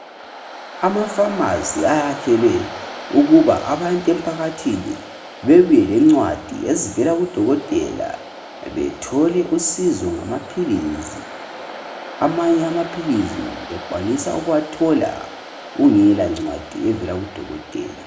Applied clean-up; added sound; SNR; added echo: none; Waves, surf; 15 dB; reverberation time 0.7 s.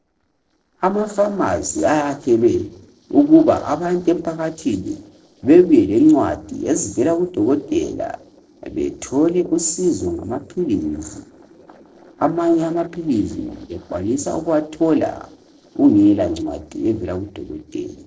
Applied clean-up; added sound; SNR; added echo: neural separator model SepFormer DNS4.